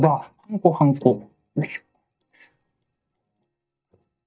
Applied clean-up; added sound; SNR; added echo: neural mask model DeepFilterNet 3.